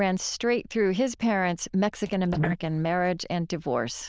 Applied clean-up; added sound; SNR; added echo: neural diffusion model UNIVERSE++.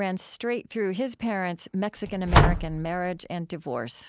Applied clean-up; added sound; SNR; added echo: none; Slam; -4 dB; none.